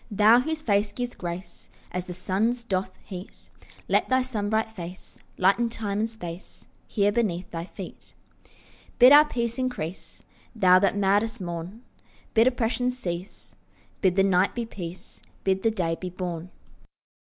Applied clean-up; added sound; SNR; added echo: none; none; none; none.